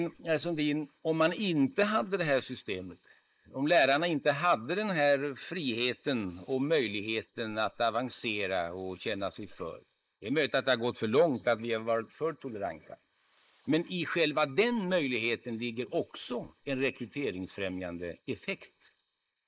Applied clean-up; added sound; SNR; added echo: neural mask model Resemble Enhance denoiser.